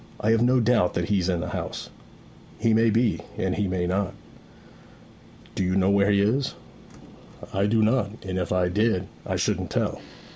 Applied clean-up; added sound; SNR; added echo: none; none; none; none.